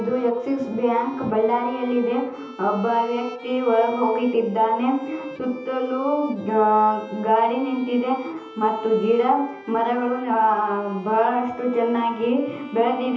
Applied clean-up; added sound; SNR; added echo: none; Bowed string instrument; 18 dB; reverberation time 0.8 s.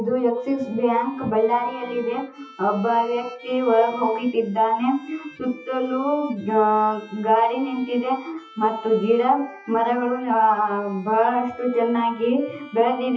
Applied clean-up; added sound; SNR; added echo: classical method WPE with log-MMSE.